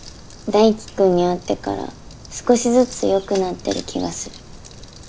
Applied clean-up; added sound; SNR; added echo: none; none; none; none.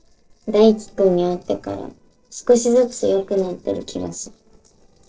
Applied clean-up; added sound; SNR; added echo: neural separator model SepFormer DNS4.